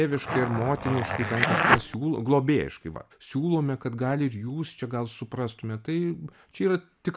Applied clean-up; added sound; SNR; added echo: none; Zipper (clothing); -1 dB; none.